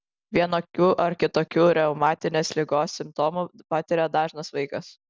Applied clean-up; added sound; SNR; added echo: none; none; none; none.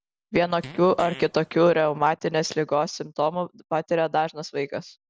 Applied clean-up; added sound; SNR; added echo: none; Fart; 17 dB; none.